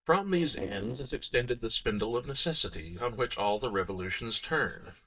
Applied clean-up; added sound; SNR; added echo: neural mask model DeepFilterNet 3.